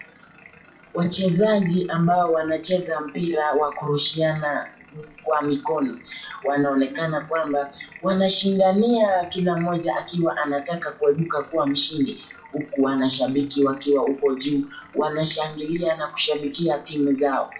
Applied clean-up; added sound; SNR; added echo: classical method WPE with log-MMSE.